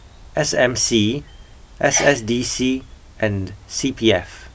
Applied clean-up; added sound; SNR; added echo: none; Sneeze; 16 dB; none.